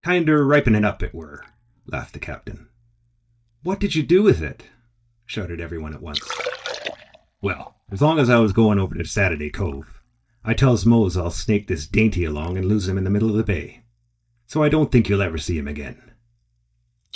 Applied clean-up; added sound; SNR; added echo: neural mask model DeepFilterNet 3.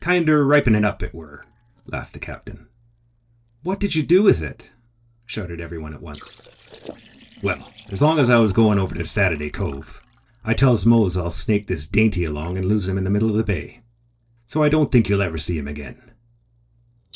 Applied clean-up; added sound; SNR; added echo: neural separator model SepFormer DNS4.